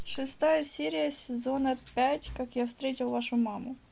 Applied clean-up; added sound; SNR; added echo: none; none; none; none.